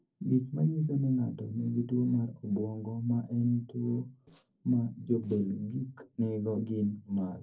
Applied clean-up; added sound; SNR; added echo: neural separator model SepFormer DNS4.